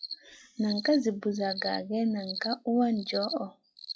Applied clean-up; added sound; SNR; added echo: classical method log-MMSE.